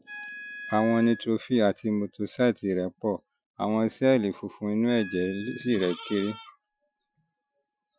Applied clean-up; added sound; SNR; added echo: classical method Wiener filter.